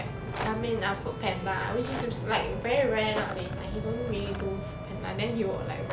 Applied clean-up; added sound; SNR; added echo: none; Rattle + Bowed string instrument; 12 dB; none.